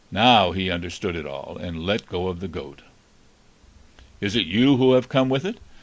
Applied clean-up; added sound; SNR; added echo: none; none; none; none.